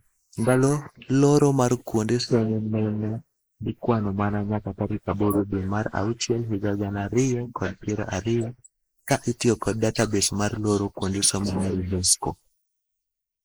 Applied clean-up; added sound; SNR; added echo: neural mask model Resemble Enhance denoiser.